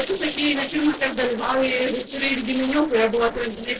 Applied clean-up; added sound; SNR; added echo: neural separator model SepFormer DNS4.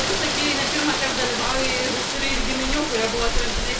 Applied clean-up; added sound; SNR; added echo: none; Rain; -2 dB; reverberation time 0.3 s.